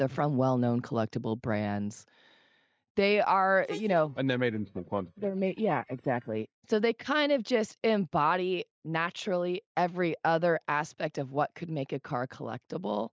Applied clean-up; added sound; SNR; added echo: neural mask model DeepFilterNet 3.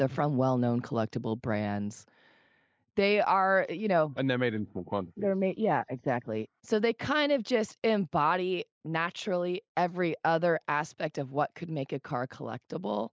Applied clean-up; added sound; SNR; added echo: neural mask model Resemble Enhance denoiser.